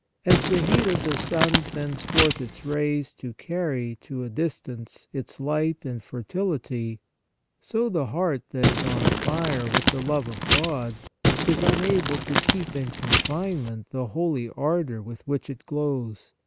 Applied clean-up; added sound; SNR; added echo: none; Crumpling, crinkling; -2 dB; none.